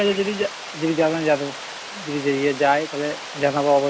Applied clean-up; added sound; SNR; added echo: none; Water; 12 dB; none.